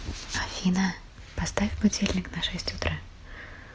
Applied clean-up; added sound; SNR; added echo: none; none; none; none.